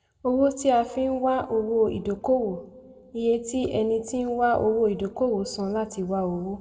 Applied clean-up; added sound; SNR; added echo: none; none; none; reverberation time 0.9 s.